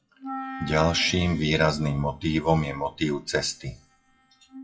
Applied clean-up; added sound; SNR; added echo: classical method WPE with log-MMSE.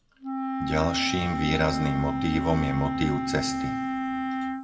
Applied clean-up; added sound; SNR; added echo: none; Wind instrument, woodwind instrument; 1 dB; reverberation time 1.3 s.